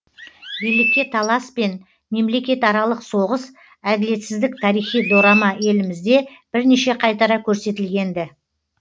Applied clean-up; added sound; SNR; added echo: none; Chirp, tweet; 4 dB; none.